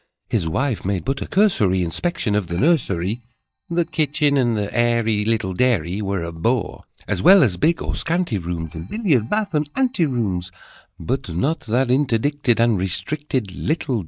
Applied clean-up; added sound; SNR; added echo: neural mask model DeepFilterNet 3.